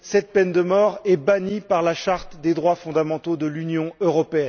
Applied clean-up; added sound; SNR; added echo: none; none; none; none.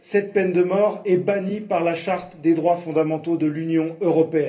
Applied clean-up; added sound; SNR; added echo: none; none; none; reverberation time 0.3 s.